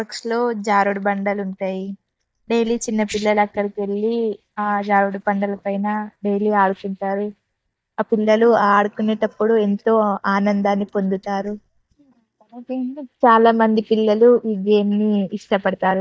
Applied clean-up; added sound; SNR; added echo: neural mask model DeepFilterNet 3.